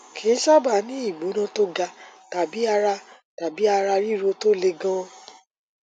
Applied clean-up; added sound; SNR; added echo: none; none; none; none.